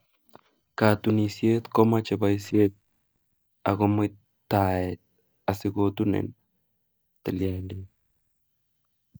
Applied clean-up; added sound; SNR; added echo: neural mask model DeepFilterNet 3.